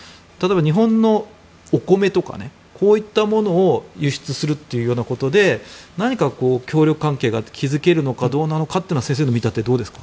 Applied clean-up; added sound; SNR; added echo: none; none; none; none.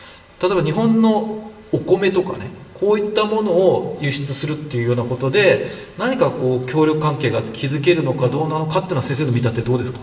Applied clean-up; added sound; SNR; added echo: none; none; none; reverberation time 1.1 s.